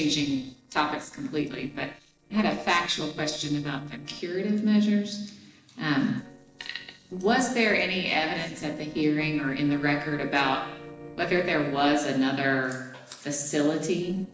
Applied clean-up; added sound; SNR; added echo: neural separator model SepFormer DNS4.